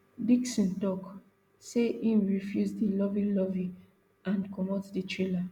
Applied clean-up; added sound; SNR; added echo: none; none; none; none.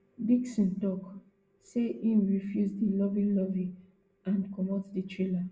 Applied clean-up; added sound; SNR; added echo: none; none; none; reverberation time 0.2 s.